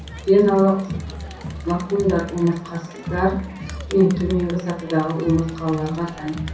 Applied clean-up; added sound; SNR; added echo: none; Crowd; 11 dB; reverberation time 0.6 s.